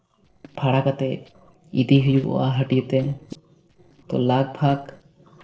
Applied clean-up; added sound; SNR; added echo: neural separator model SepFormer DNS4.